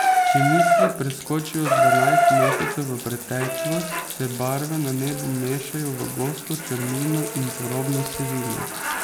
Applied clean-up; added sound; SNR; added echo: none; Bathtub (filling or washing) / Water tap, faucet; -3 dB; none.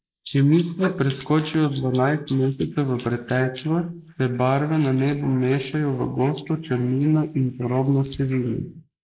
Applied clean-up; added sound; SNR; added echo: neural mask model Resemble Enhance denoiser.